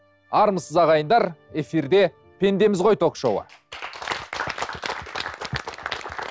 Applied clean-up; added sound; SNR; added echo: none; none; none; none.